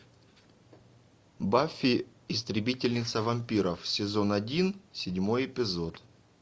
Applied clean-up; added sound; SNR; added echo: none; none; none; none.